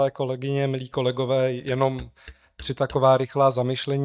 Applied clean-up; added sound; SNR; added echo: neural mask model DeepFilterNet 3.